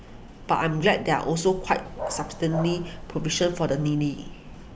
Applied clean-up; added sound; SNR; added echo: none; Dog; 11 dB; none.